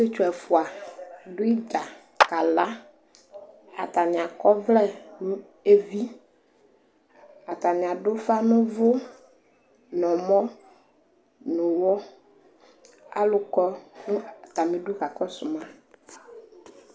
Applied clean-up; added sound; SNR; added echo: none; Clapping; 2 dB; none.